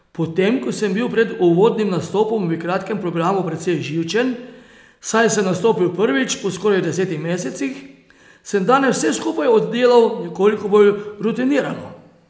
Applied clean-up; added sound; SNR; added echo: none; none; none; none.